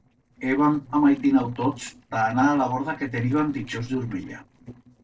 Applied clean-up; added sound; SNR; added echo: neural separator model SepFormer DNS4.